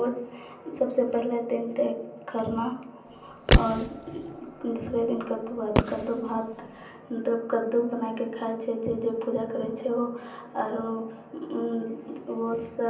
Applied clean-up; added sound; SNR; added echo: none; Fireworks; -1 dB; reverberation time 0.6 s.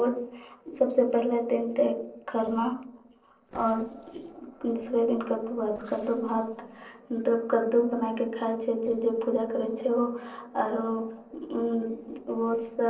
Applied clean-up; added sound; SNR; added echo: neural separator model SepFormer DNS4.